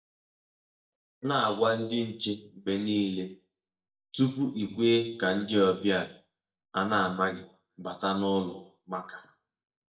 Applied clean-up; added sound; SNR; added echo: neural mask model DeepFilterNet 3.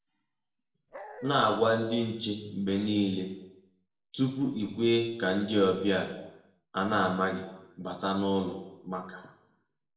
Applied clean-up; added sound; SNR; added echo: none; Dog; 13 dB; reverberation time 0.8 s.